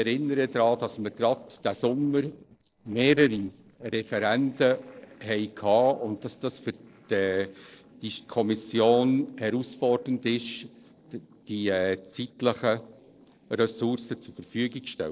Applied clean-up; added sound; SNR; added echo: neural separator model SepFormer DNS4.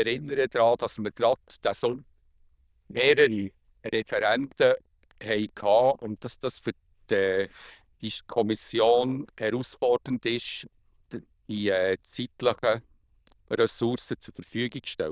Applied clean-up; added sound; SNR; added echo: neural diffusion model UNIVERSE++.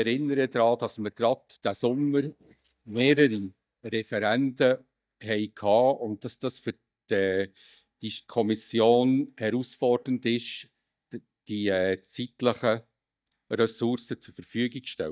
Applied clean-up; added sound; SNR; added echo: neural mask model DeepFilterNet 3.